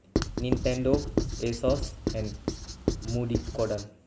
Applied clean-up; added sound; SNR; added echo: none; Writing; 0 dB; none.